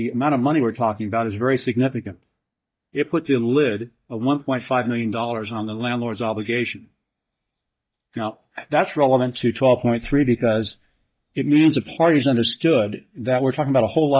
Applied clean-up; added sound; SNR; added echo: neural mask model DeepFilterNet 3.